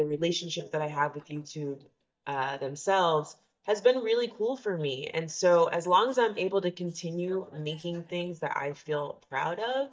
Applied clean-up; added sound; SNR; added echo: neural mask model DeepFilterNet 3.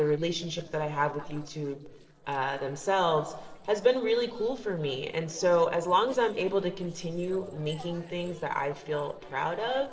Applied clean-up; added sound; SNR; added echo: neural separator model SepFormer DNS4.